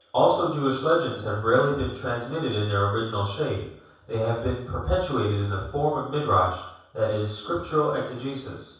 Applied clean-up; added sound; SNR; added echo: none; none; none; reverberation time 0.7 s.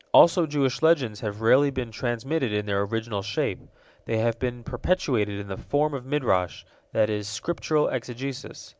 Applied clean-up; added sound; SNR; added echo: none; none; none; none.